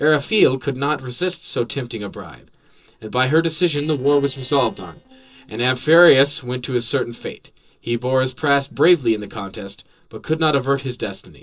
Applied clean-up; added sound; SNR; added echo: neural separator model SepFormer DNS4.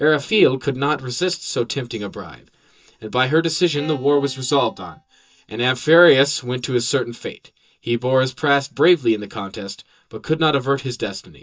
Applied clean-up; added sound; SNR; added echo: neural mask model DeepFilterNet 3.